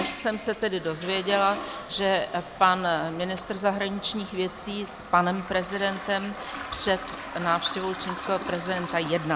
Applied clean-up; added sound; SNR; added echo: none; Toilet flush; 11 dB; none.